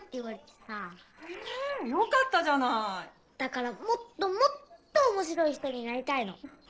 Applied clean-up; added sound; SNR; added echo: neural separator model SepFormer DNS4.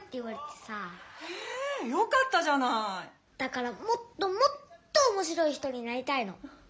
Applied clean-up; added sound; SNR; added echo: none; none; none; none.